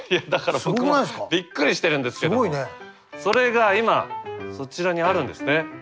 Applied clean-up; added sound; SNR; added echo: none; none; none; none.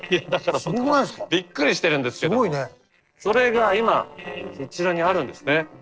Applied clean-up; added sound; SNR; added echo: neural separator model SepFormer DNS4.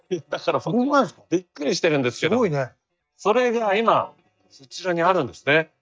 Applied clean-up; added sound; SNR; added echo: neural mask model DeepFilterNet 3.